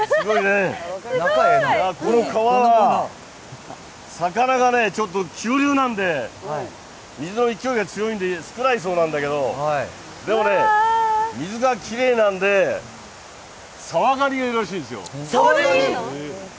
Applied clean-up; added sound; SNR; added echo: none; none; none; none.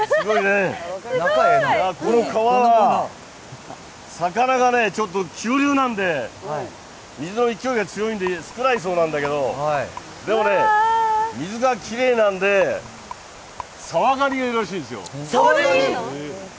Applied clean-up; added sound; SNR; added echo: none; Rattle; 19 dB; none.